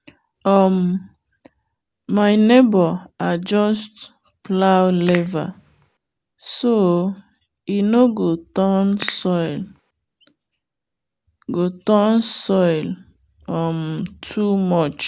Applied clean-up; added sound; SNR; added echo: none; Crack / Crackle; 16 dB; none.